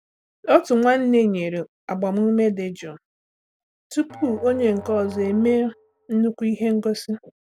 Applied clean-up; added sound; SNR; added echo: none; Musical instrument; 18 dB; none.